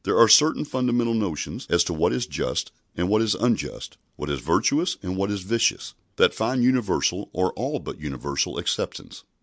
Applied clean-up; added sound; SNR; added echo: none; none; none; none.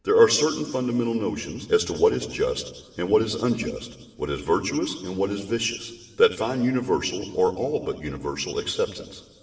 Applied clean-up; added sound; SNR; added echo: none; none; none; reverberation time 1.9 s.